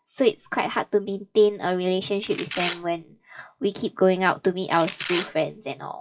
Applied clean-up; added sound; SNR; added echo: classical method WPE with log-MMSE.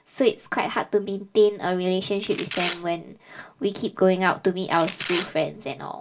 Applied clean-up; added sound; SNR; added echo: none; Domestic sounds, home sounds; 10 dB; reverberation time 0.2 s.